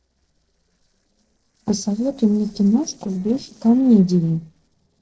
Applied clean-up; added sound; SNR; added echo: neural separator model SepFormer DNS4.